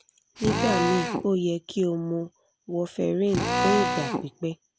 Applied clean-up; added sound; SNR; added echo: none; Drill; 3 dB; none.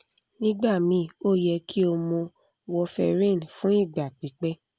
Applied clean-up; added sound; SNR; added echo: none; none; none; none.